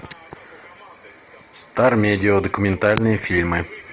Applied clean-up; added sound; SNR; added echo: none; none; none; none.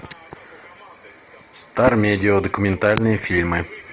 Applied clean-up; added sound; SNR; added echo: none; Whoosh, swoosh, swish; 14 dB; none.